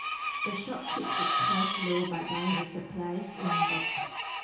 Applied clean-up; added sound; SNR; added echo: none; Screech; -3 dB; reverberation time 0.6 s.